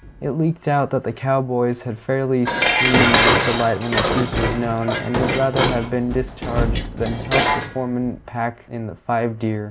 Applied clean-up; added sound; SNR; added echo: none; Dishes, pots, and pans; 1 dB; none.